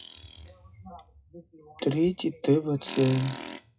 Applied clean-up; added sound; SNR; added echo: classical method WPE with log-MMSE.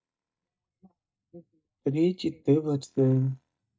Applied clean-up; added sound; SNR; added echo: neural mask model DeepFilterNet 3.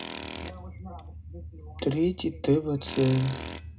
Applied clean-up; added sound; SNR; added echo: none; Tools; 12 dB; reverberation time 0.2 s.